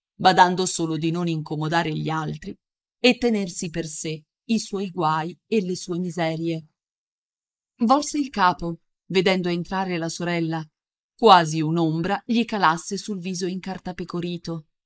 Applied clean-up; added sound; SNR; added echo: neural mask model Resemble Enhance denoiser.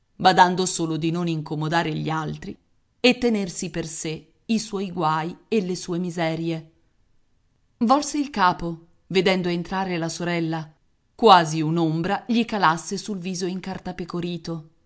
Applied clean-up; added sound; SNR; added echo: none; none; none; none.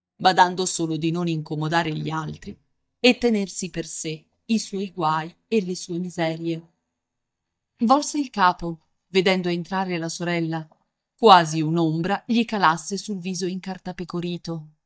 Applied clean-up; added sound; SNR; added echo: neural mask model DeepFilterNet 3.